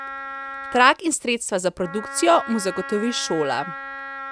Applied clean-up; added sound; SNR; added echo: none; Wind instrument, woodwind instrument; 11 dB; none.